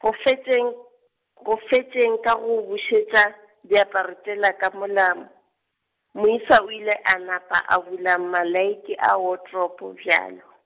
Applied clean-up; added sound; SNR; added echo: none; none; none; none.